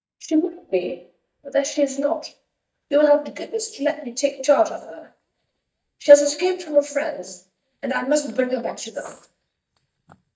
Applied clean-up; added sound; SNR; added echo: neural mask model DeepFilterNet 3.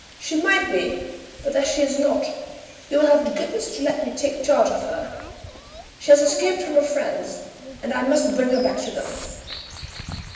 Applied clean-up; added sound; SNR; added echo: none; Bird vocalization, bird call, bird song; 17 dB; reverberation time 1.0 s.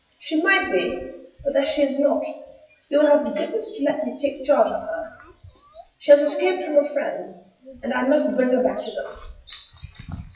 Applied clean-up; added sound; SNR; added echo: classical method WPE with log-MMSE.